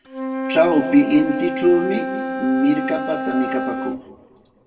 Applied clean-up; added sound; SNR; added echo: none; Wind instrument, woodwind instrument; 6 dB; reverberation time 1.8 s.